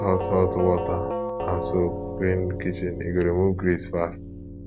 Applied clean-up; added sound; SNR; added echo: none; Doorbell; 5 dB; none.